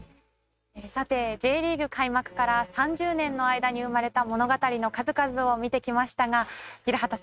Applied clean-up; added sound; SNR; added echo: neural mask model RNNoise.